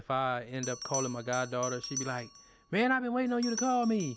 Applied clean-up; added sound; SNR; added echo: none; Bell; 11 dB; none.